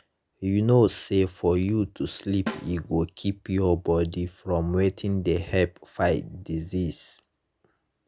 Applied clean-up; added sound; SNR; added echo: none; Snare drum; 13 dB; none.